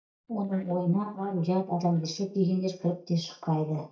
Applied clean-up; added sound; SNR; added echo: neural mask model DeepFilterNet 3.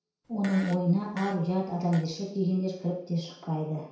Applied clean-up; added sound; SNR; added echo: none; Fart; 17 dB; reverberation time 0.6 s.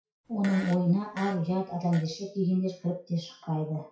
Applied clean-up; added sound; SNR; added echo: classical method WPE with log-MMSE.